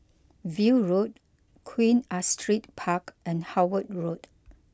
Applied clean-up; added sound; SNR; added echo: none; none; none; none.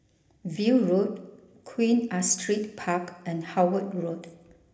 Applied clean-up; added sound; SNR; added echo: none; none; none; reverberation time 0.8 s.